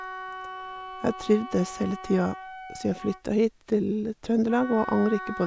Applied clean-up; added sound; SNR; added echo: none; Wind instrument, woodwind instrument; 13 dB; none.